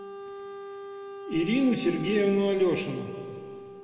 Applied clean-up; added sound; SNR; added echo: none; Wind instrument, woodwind instrument; 12 dB; reverberation time 2.3 s.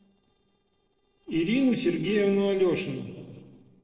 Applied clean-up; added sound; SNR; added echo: neural separator model SepFormer DNS4.